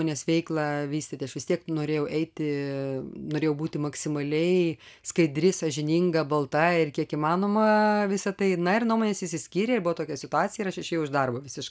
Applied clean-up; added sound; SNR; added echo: none; none; none; none.